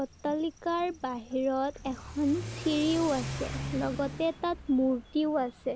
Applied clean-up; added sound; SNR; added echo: none; Accelerating, revving, vroom / Car; 11 dB; none.